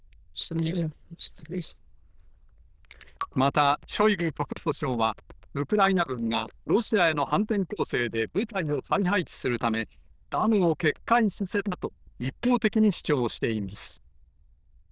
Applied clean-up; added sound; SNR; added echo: neural diffusion model UNIVERSE++.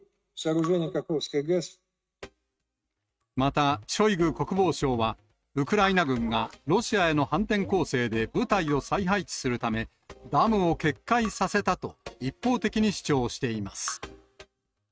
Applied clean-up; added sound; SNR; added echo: neural mask model RNNoise.